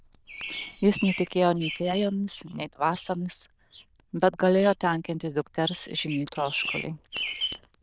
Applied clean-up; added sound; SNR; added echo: neural diffusion model UNIVERSE++.